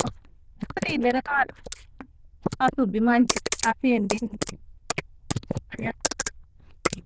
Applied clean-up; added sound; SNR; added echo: neural diffusion model UNIVERSE++.